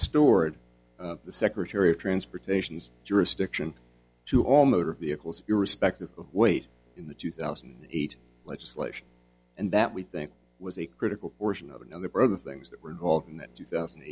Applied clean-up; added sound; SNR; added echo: none; none; none; none.